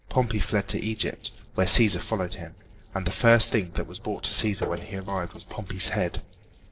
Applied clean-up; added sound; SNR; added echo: neural separator model SepFormer DNS4.